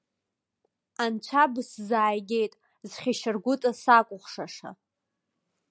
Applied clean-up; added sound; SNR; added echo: none; none; none; none.